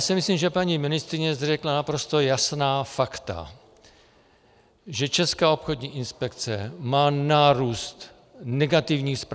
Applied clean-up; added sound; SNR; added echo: none; none; none; none.